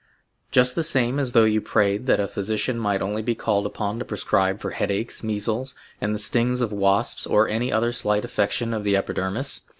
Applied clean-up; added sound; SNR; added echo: none; none; none; none.